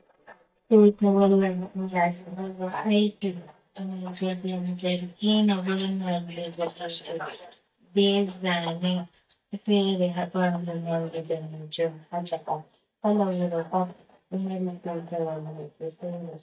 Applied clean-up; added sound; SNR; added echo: neural mask model DeepFilterNet 3.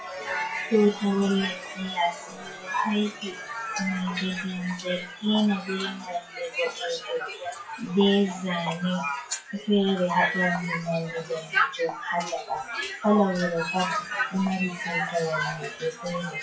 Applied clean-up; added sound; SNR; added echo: classical method WPE with log-MMSE.